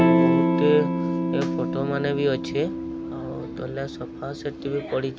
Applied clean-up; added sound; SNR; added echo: none; Electric guitar / Strum; -2 dB; none.